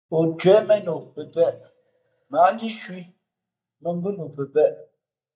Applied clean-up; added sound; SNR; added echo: neural mask model DeepFilterNet 3.